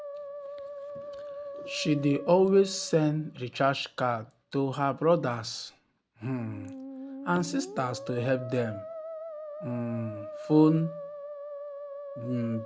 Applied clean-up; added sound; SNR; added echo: none; Musical instrument; 12 dB; none.